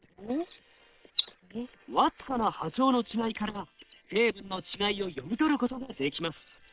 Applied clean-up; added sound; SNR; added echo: neural separator model SepFormer WHAM!.